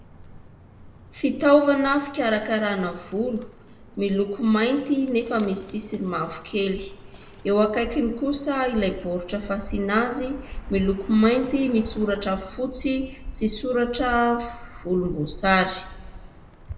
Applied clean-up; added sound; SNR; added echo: none; Bird; 16 dB; reverberation time 1.0 s.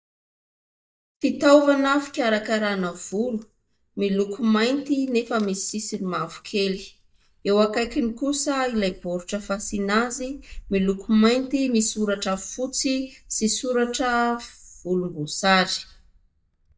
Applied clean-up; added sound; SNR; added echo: neural mask model DeepFilterNet 3.